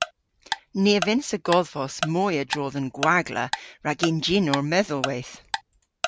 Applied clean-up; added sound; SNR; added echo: none; Tick-tock; 9 dB; none.